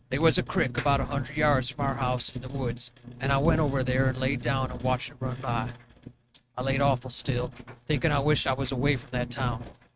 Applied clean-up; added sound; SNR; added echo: neural mask model RNNoise.